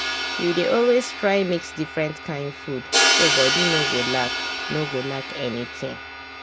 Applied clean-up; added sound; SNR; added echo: none; Crash cymbal; 0 dB; none.